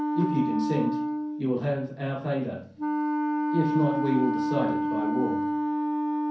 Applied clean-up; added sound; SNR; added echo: none; Wind instrument, woodwind instrument; -1 dB; reverberation time 0.6 s.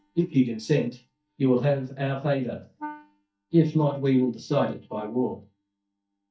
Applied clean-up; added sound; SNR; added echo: neural mask model DeepFilterNet 3.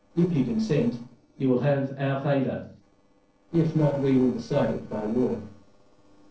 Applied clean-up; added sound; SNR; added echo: neural separator model SepFormer DNS4.